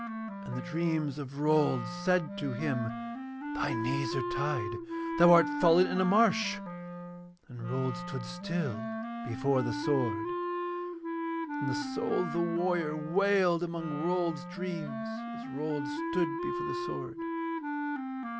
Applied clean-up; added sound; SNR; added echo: none; Wind instrument, woodwind instrument; 4 dB; none.